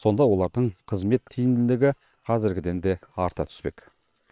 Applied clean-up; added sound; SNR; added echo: neural separator model SepFormer WHAM!.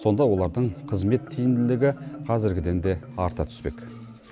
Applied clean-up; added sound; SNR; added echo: none; Marimba, xylophone; 14 dB; none.